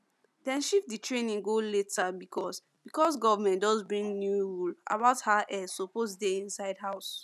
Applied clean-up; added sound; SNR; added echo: none; none; none; none.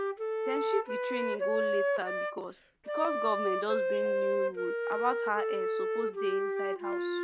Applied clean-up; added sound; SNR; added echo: none; Wind instrument, woodwind instrument; -4 dB; none.